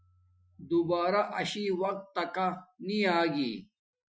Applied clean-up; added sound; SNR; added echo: classical method Wiener filter.